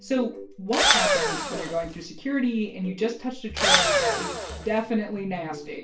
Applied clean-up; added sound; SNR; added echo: none; Engine / Drill; -5 dB; reverberation time 0.3 s.